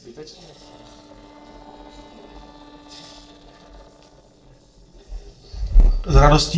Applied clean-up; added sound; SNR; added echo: neural separator model SepFormer DNS4.